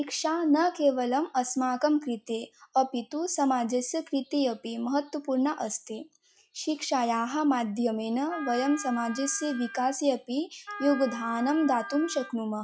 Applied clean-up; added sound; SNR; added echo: classical method log-MMSE.